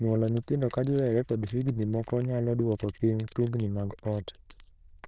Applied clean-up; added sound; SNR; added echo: neural diffusion model UNIVERSE++.